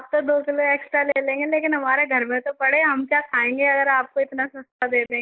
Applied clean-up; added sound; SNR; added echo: neural mask model Resemble Enhance denoiser.